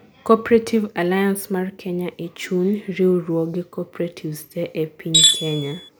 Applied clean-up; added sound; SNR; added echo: none; Tools; -4 dB; none.